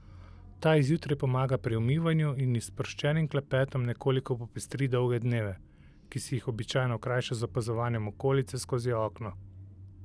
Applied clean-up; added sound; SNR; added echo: none; none; none; none.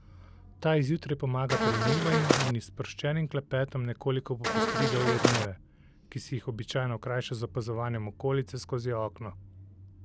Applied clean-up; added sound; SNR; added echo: none; Buzz; -4 dB; none.